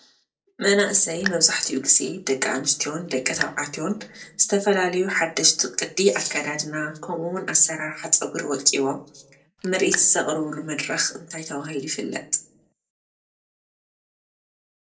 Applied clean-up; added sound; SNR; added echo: none; Raindrop; 11 dB; reverberation time 0.2 s.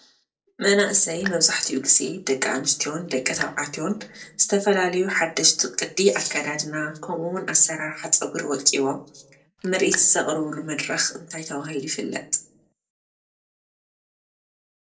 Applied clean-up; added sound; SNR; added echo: neural separator model SepFormer DNS4.